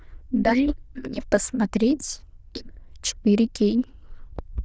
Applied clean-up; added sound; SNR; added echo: neural diffusion model UNIVERSE++.